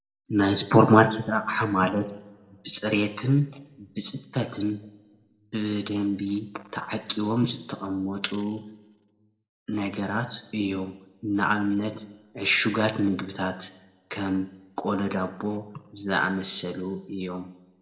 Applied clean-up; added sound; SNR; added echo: none; none; none; reverberation time 0.8 s.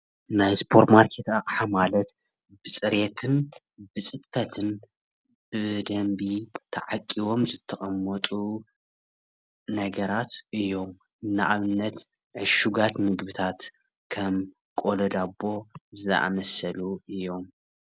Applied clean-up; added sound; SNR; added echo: none; none; none; none.